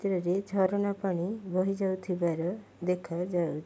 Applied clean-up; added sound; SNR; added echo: none; none; none; none.